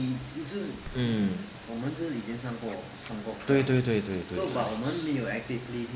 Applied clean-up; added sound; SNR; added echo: none; Scratching (performance technique) + Slam; 19 dB; none.